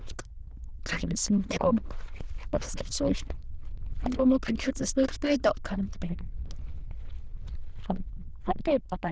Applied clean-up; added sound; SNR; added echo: neural diffusion model UNIVERSE++.